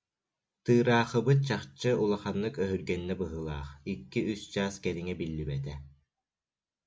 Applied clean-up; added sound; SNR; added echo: none; none; none; none.